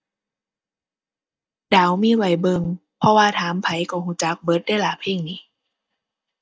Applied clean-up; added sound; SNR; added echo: neural mask model DeepFilterNet 3.